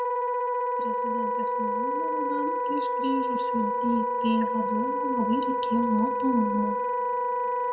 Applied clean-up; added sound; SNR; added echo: none; Wind instrument, woodwind instrument; -4 dB; reverberation time 1.3 s.